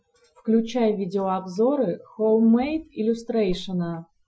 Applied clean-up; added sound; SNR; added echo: classical method Wiener filter.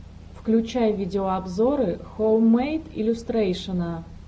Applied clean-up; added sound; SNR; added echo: none; none; none; none.